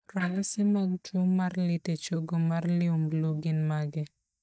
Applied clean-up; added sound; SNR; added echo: neural mask model DeepFilterNet 3.